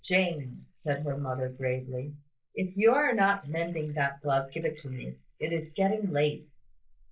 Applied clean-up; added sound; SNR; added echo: neural mask model Resemble Enhance denoiser.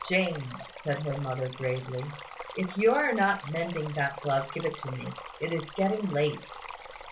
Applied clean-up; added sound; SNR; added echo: none; Stream; 13 dB; none.